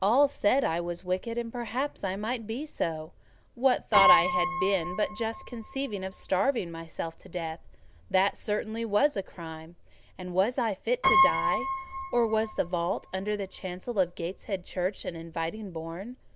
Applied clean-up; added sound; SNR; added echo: none; Piano; 5 dB; none.